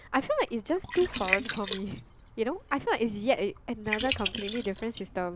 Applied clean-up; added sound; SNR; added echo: none; Liquid; 6 dB; none.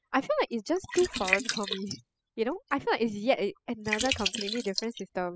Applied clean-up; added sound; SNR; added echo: classical method spectral subtraction.